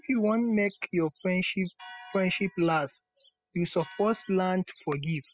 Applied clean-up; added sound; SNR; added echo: classical method spectral subtraction.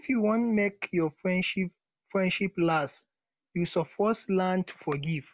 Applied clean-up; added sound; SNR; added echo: none; none; none; none.